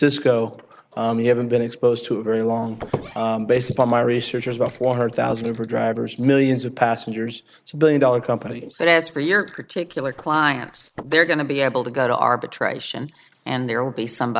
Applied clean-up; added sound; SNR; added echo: neural mask model Resemble Enhance denoiser.